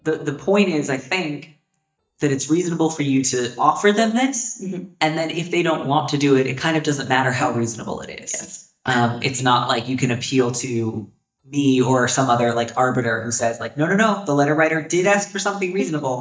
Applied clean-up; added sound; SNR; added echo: neural mask model DeepFilterNet 3.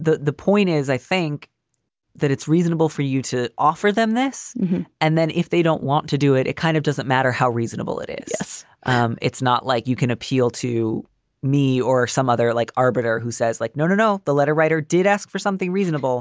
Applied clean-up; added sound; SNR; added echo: none; none; none; none.